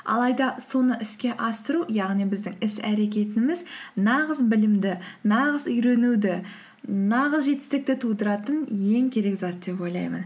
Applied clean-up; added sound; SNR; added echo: none; none; none; none.